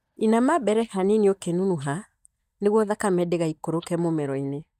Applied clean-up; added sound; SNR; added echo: neural mask model DeepFilterNet 3.